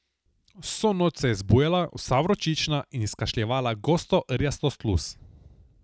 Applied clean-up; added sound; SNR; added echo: none; none; none; none.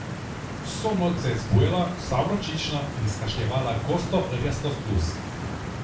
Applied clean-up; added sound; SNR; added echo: none; Stream; 6 dB; reverberation time 0.3 s.